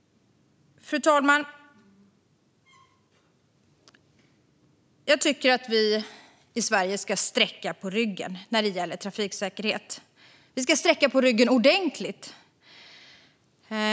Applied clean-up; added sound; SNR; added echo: none; none; none; none.